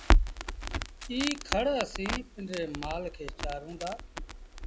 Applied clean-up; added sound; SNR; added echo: none; Crackle; -4 dB; none.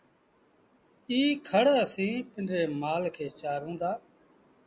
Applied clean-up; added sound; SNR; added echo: none; none; none; none.